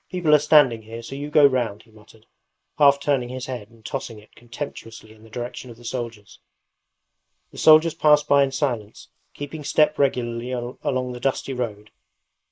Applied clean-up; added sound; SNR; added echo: neural mask model Resemble Enhance denoiser.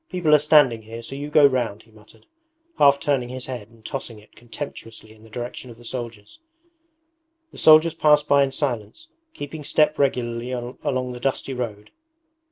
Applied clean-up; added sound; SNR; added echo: none; none; none; none.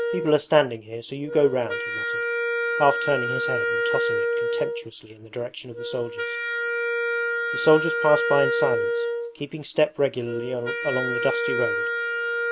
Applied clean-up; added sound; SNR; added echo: none; Wind instrument, woodwind instrument; 1 dB; none.